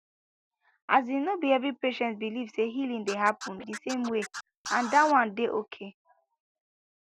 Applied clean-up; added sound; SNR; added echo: none; Scratching (performance technique); 11 dB; none.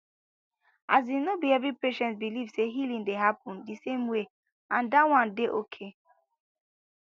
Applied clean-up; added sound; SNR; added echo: none; none; none; none.